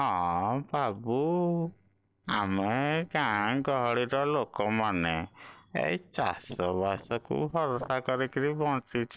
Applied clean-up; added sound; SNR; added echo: neural separator model SepFormer DNS4.